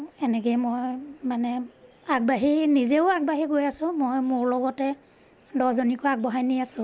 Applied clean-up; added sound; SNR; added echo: none; none; none; none.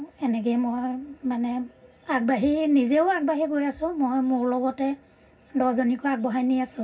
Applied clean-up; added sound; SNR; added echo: none; none; none; reverberation time 0.4 s.